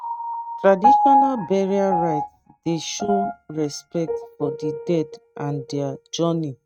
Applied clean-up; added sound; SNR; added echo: neural mask model RNNoise.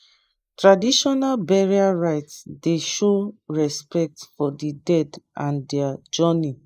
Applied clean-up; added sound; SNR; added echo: neural mask model Resemble Enhance denoiser.